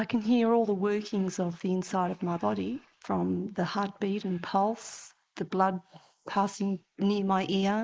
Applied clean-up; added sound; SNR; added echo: neural mask model Resemble Enhance denoiser.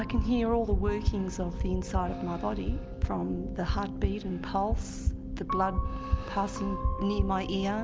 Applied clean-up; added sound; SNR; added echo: none; Piano; 15 dB; none.